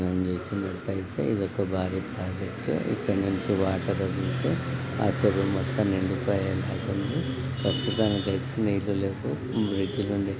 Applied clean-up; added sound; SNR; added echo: none; none; none; none.